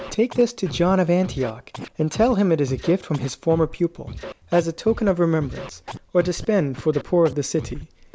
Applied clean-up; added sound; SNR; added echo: none; Scratching (performance technique); 15 dB; none.